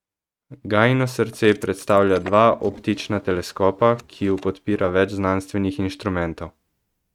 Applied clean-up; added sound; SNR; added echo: neural mask model RNNoise.